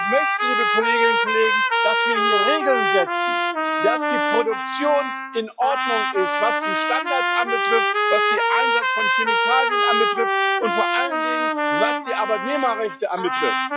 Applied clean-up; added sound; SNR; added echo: classical method log-MMSE.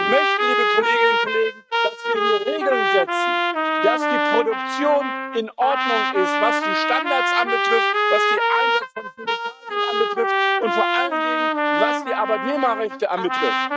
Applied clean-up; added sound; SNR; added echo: neural mask model RNNoise.